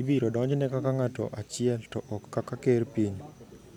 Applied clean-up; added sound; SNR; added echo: none; none; none; none.